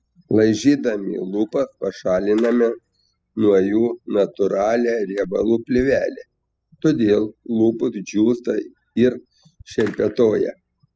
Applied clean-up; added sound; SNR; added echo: classical method spectral subtraction.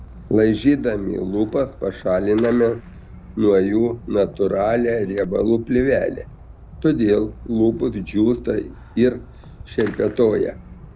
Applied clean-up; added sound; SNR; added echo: none; Fireworks; 18 dB; none.